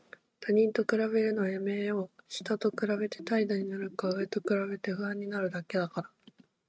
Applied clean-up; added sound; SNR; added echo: neural mask model RNNoise.